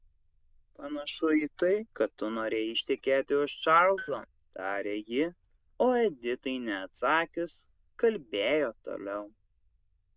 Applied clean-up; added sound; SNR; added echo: neural diffusion model UNIVERSE++.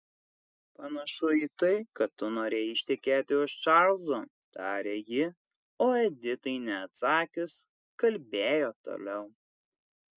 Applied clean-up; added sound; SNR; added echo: none; none; none; none.